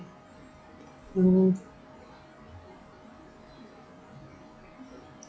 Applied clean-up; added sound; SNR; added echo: classical method log-MMSE.